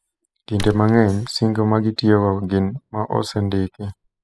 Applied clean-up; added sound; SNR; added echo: classical method spectral subtraction.